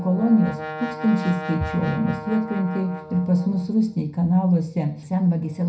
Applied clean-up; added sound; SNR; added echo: none; Brass instrument; 13 dB; reverberation time 0.3 s.